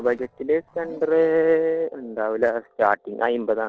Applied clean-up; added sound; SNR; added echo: neural separator model SepFormer DNS4.